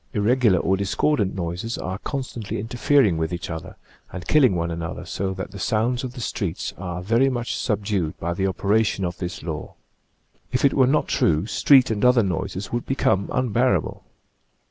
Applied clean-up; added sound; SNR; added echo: none; none; none; none.